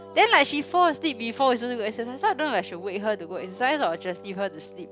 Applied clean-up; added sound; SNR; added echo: none; Wind instrument, woodwind instrument; 18 dB; none.